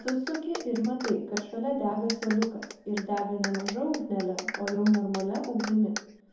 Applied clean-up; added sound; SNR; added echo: none; Clapping; 11 dB; reverberation time 2.6 s.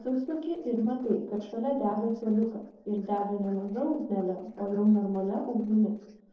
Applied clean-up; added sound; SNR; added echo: neural separator model SepFormer DNS4.